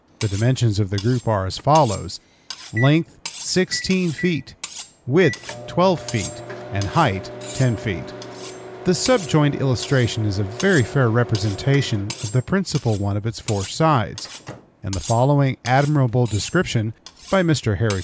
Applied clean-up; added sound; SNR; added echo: none; Microwave oven + Cutlery, silverware; 14 dB; none.